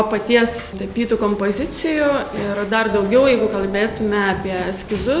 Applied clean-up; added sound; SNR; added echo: none; none; none; none.